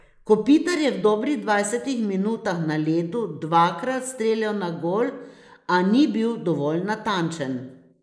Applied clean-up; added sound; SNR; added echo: neural mask model Resemble Enhance denoiser.